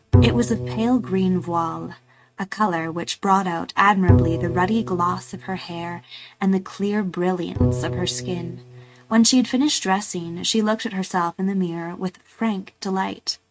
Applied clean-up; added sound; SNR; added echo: neural mask model RNNoise.